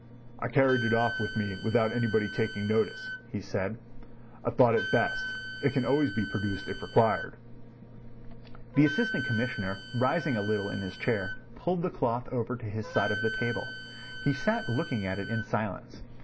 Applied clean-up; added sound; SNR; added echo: none; Wind instrument, woodwind instrument; 10 dB; none.